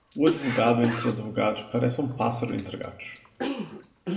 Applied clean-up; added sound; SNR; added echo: none; Cough; 8 dB; reverberation time 1.1 s.